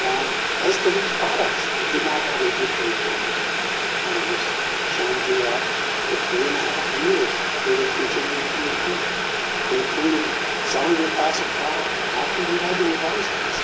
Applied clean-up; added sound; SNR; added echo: none; Boiling; -3 dB; reverberation time 0.2 s.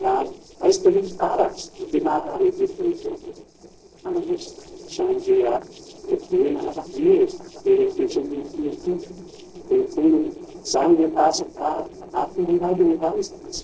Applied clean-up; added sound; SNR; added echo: neural separator model SepFormer DNS4.